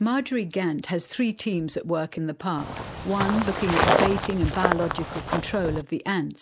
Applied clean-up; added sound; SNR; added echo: none; Walk, footsteps; -1 dB; none.